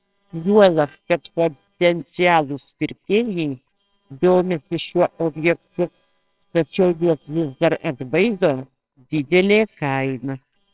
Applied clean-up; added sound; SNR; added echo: neural separator model SepFormer WHAMR!.